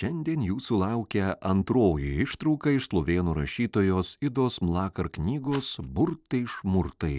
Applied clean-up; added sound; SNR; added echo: neural separator model SepFormer DNS4.